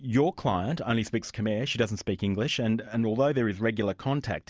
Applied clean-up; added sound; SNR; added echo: none; none; none; none.